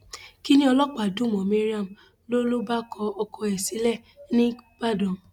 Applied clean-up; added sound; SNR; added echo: none; none; none; none.